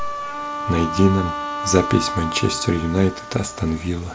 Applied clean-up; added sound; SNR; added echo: none; Wind instrument, woodwind instrument; 7 dB; none.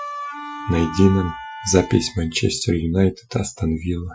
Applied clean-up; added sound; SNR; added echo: classical method Wiener filter.